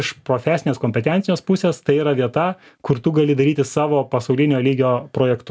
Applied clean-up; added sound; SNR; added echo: none; none; none; none.